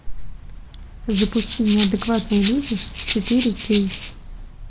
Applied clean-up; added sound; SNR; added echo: none; Rattle (instrument); 3 dB; none.